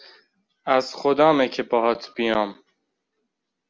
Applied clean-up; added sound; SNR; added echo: none; none; none; none.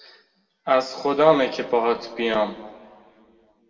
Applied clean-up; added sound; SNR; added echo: none; none; none; reverberation time 1.3 s.